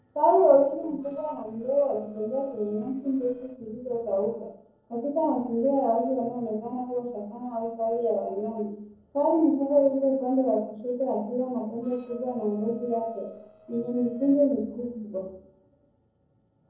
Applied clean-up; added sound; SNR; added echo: neural separator model SepFormer DNS4.